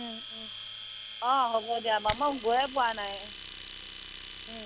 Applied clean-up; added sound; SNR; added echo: none; Domestic sounds, home sounds; 11 dB; none.